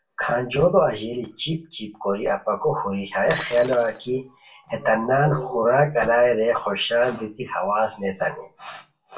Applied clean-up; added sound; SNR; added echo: none; Shatter; 13 dB; reverberation time 0.2 s.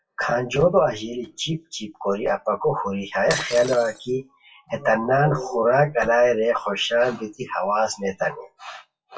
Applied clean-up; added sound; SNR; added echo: classical method WPE with log-MMSE.